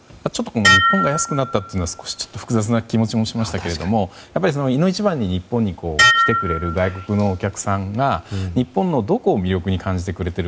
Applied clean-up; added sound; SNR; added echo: none; Dishes, pots, and pans; 1 dB; none.